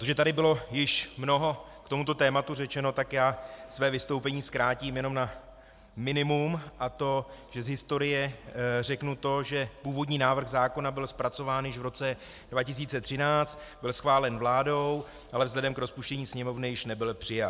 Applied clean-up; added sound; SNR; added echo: none; none; none; none.